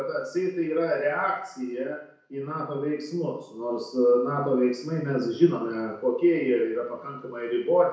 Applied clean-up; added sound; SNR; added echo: none; none; none; reverberation time 0.6 s.